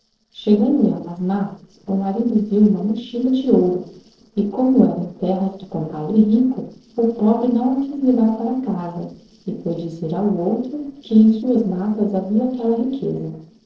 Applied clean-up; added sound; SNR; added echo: neural separator model SepFormer DNS4.